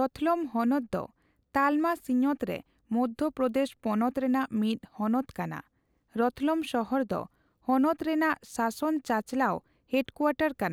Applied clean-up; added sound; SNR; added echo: none; none; none; none.